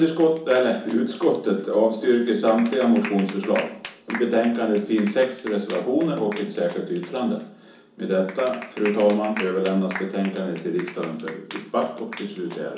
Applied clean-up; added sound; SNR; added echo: none; Clapping; 16 dB; reverberation time 0.8 s.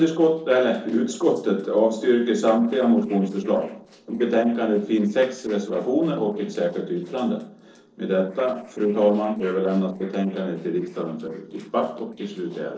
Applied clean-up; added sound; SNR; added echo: neural separator model SepFormer DNS4.